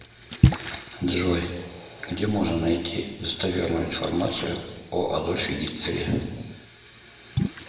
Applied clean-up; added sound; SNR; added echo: none; Splash, splatter; 4 dB; reverberation time 1.2 s.